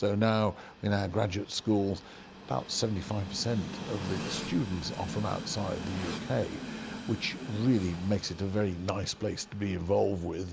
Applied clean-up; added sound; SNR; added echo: none; Train; 11 dB; none.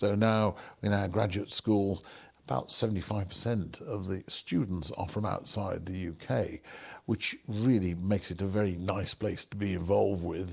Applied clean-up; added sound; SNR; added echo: none; none; none; none.